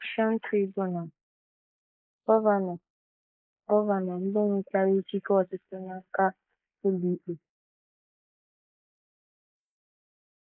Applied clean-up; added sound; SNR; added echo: neural mask model Resemble Enhance denoiser.